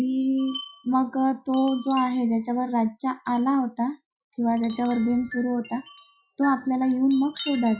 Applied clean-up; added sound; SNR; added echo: classical method Wiener filter.